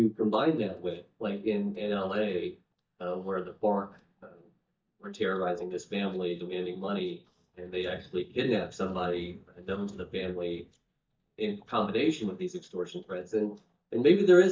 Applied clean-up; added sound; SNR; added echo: neural mask model DeepFilterNet 3.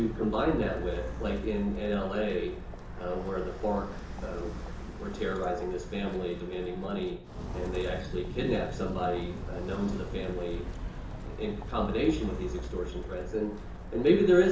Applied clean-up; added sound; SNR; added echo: none; Walk, footsteps; 7 dB; reverberation time 0.6 s.